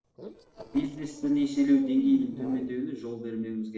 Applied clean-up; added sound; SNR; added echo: neural separator model SepFormer DNS4.